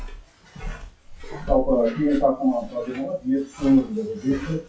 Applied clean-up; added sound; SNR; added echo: classical method WPE with log-MMSE.